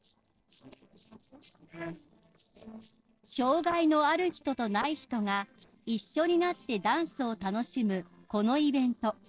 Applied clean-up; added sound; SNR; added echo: neural separator model SepFormer DNS4.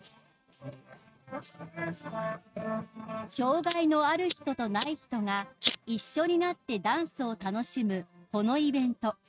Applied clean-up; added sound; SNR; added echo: neural mask model RNNoise.